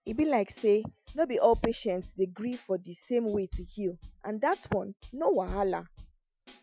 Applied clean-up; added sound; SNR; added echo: classical method Wiener filter.